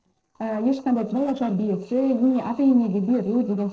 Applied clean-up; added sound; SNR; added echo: neural separator model SepFormer DNS4.